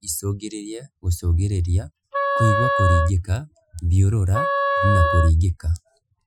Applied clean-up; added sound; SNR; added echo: classical method Wiener filter.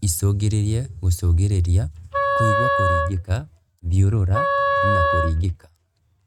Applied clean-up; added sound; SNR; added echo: neural mask model RNNoise.